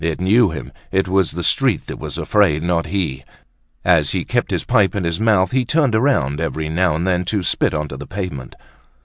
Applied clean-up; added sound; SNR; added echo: none; none; none; none.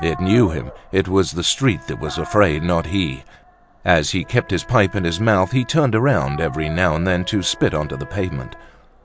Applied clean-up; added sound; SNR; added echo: none; Wind instrument, woodwind instrument + Dog; 17 dB; none.